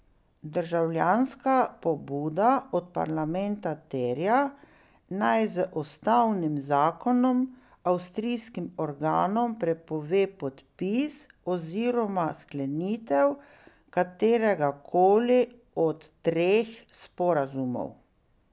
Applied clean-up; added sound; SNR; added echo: none; none; none; none.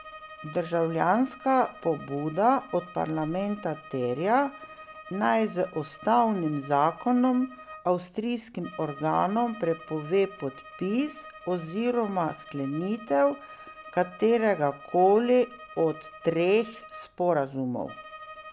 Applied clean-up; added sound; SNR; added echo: none; Bowed string instrument; 19 dB; none.